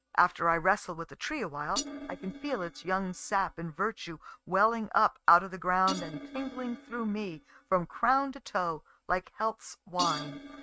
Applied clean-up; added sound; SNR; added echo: neural mask model RNNoise.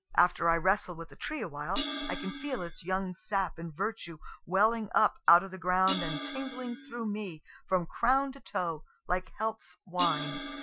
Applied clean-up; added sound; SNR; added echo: classical method Wiener filter.